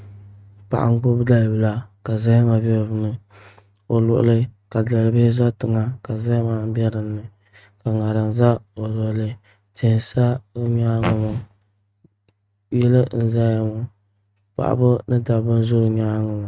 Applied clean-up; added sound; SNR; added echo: neural mask model RNNoise.